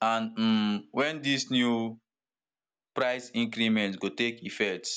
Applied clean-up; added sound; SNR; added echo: none; none; none; none.